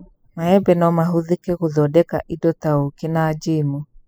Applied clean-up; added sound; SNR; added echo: classical method spectral subtraction.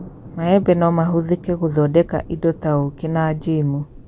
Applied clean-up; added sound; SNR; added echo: none; Thunder; 18 dB; none.